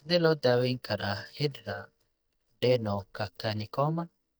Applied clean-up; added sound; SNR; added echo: neural mask model DeepFilterNet 3.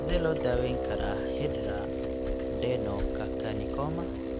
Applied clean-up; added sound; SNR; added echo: none; Bicycle + Brass instrument; -3 dB; none.